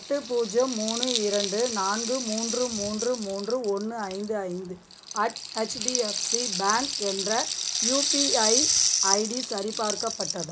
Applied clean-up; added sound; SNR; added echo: none; Rattle (instrument); 1 dB; none.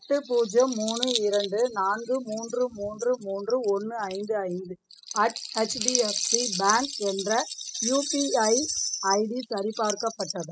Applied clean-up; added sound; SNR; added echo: classical method spectral subtraction.